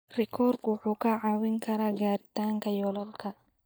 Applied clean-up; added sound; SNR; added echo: neural mask model DeepFilterNet 3.